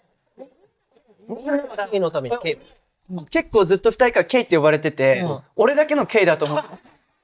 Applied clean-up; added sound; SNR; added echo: neural mask model DeepFilterNet 3.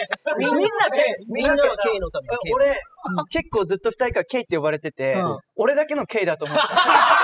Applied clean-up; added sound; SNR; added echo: classical method spectral subtraction.